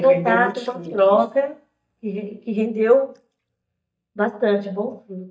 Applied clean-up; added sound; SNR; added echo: neural mask model DeepFilterNet 3.